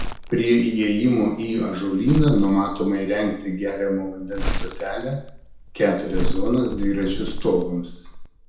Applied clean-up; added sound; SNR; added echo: none; Crumpling, crinkling; 5 dB; reverberation time 0.5 s.